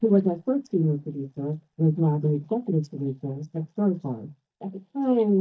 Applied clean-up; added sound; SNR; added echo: neural mask model DeepFilterNet 3.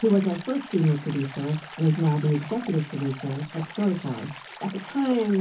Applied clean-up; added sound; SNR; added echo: none; Stream; 16 dB; reverberation time 0.3 s.